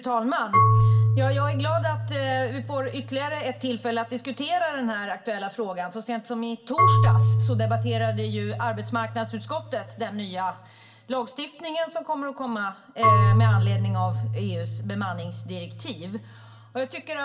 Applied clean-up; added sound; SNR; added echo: none; Marimba, xylophone / Wood; -4 dB; reverberation time 1.2 s.